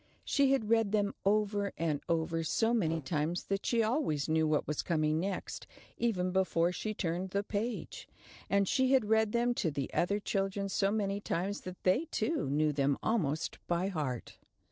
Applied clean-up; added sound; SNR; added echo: neural separator model SepFormer DNS4.